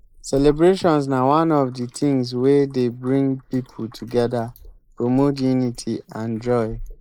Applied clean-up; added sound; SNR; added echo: neural mask model Resemble Enhance denoiser.